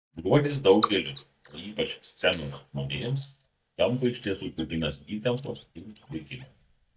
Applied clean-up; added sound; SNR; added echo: neural mask model DeepFilterNet 3.